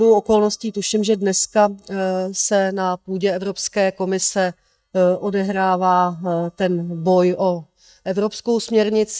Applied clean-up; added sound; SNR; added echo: neural mask model DeepFilterNet 3.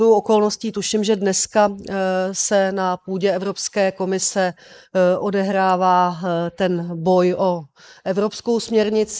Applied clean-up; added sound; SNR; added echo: neural mask model Resemble Enhance denoiser.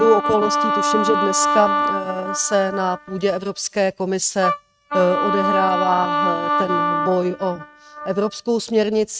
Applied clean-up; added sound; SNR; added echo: neural mask model RNNoise.